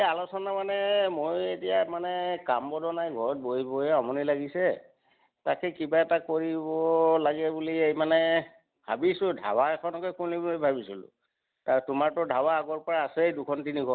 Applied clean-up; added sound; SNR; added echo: none; none; none; none.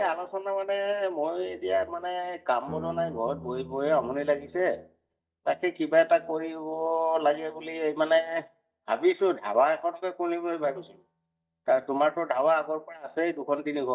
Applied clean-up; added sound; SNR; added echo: neural mask model DeepFilterNet 3.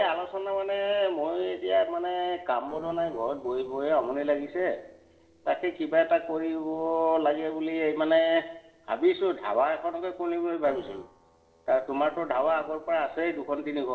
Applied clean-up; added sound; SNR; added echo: neural separator model SepFormer DNS4.